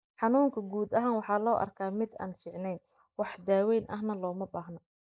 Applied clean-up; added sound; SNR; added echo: neural mask model Resemble Enhance denoiser.